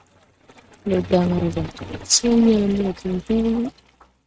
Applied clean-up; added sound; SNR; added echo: neural mask model RNNoise.